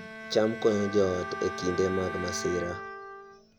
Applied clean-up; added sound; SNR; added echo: none; Bowed string instrument + Trumpet; 8 dB; none.